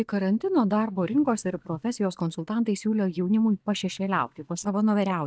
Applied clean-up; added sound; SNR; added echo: neural mask model DeepFilterNet 3.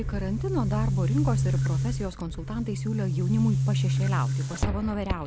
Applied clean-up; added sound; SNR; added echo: none; Boom; -4 dB; none.